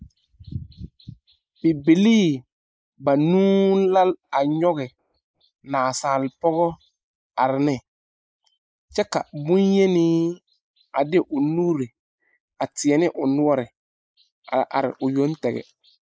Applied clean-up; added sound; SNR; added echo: neural mask model Resemble Enhance denoiser.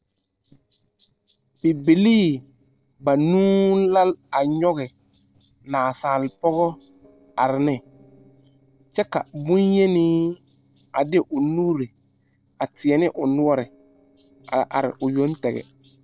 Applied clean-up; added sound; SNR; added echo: neural separator model SepFormer DNS4.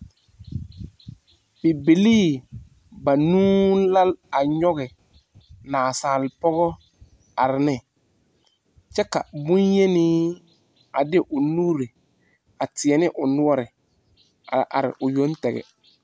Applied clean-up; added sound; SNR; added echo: none; none; none; none.